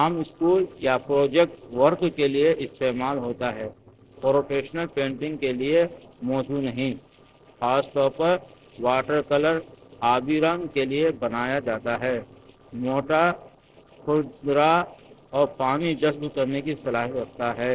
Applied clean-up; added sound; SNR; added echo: neural separator model SepFormer DNS4.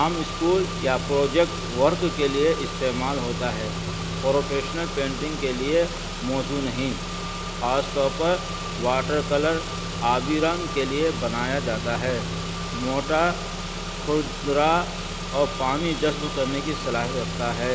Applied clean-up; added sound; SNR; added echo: none; Engine / Car; 5 dB; none.